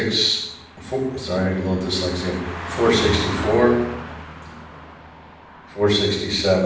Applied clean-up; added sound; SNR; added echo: none; Car passing by; 11 dB; reverberation time 0.7 s.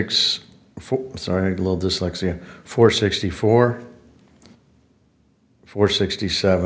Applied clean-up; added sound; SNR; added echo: none; none; none; none.